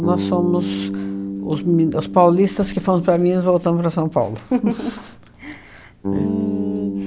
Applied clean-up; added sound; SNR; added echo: none; Bass guitar; 7 dB; none.